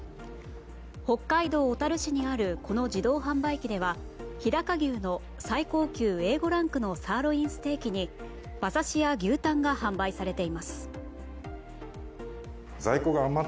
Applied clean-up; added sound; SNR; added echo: none; none; none; none.